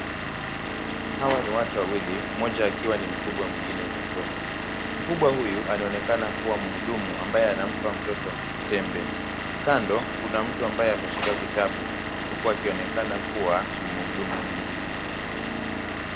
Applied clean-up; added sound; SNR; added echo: none; Engine / Vehicle; 2 dB; none.